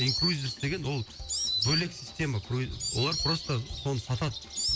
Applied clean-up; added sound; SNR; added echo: none; Insect; 2 dB; none.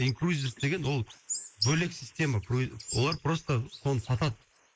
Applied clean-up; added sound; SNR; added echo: neural mask model Resemble Enhance denoiser.